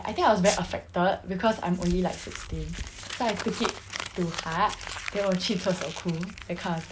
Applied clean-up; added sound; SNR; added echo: none; Crumpling, crinkling; 11 dB; none.